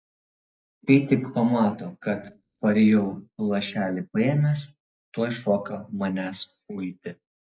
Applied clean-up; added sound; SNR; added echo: neural mask model Resemble Enhance denoiser.